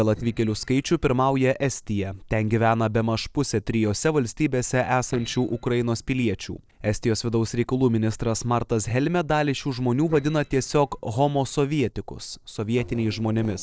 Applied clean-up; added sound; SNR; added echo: neural separator model SepFormer DNS4.